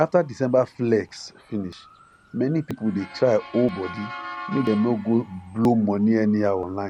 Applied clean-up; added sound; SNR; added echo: none; Motor vehicle (road) / Siren; 18 dB; none.